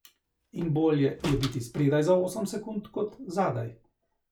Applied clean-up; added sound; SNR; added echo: none; Slam; 15 dB; none.